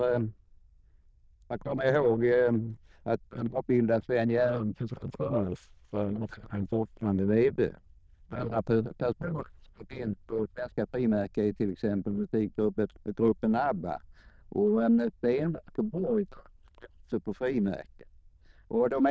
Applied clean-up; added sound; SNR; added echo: neural diffusion model UNIVERSE++.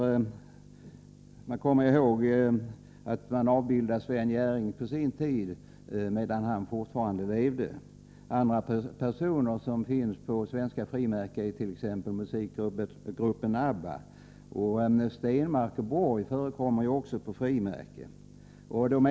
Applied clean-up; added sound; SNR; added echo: none; none; none; none.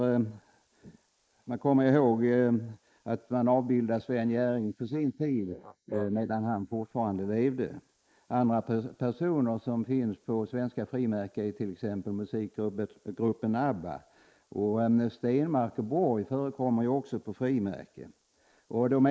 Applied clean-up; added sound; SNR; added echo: neural mask model Resemble Enhance denoiser.